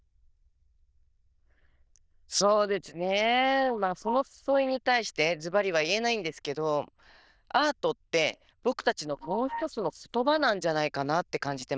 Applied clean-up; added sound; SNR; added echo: neural diffusion model UNIVERSE++.